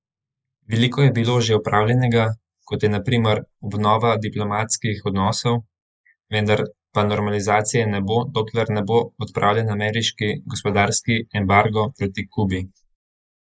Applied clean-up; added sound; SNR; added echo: neural mask model Resemble Enhance denoiser.